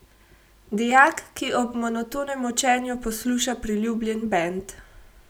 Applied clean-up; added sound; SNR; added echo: none; none; none; none.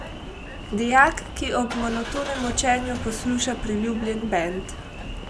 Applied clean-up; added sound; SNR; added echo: none; Engine starting / Car; 9 dB; none.